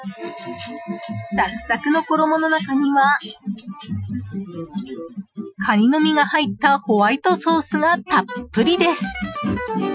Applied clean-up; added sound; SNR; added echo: classical method Wiener filter.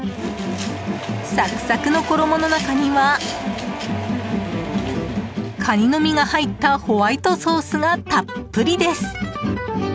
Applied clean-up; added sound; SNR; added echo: none; Wind instrument, woodwind instrument; 19 dB; none.